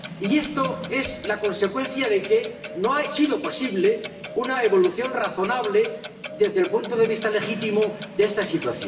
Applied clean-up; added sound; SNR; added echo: none; Clock; 11 dB; reverberation time 1.1 s.